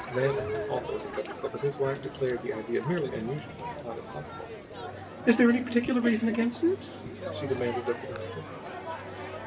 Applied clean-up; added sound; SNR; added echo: none; Crowd; 8 dB; reverberation time 2.9 s.